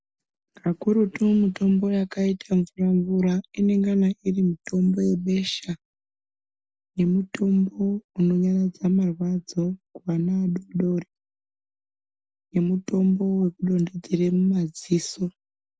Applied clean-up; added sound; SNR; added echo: none; none; none; none.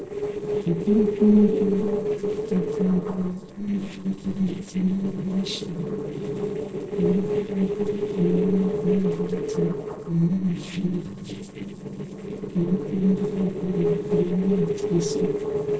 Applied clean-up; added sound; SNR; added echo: neural separator model SepFormer DNS4.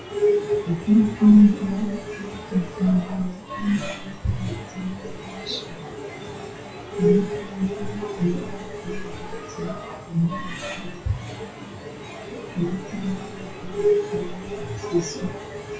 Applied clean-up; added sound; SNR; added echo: classical method WPE with log-MMSE.